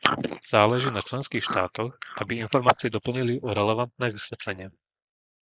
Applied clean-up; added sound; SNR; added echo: neural mask model Resemble Enhance denoiser.